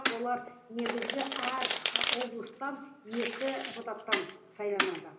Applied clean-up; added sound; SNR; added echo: none; Domestic sounds, home sounds; -4 dB; reverberation time 1.0 s.